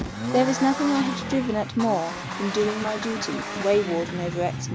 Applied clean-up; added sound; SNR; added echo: none; Accelerating, revving, vroom; 6 dB; none.